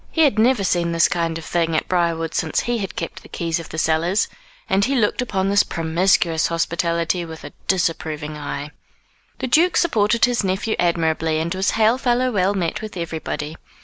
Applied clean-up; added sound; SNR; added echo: none; none; none; none.